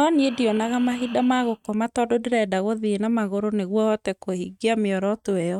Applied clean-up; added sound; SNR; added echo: neural mask model RNNoise.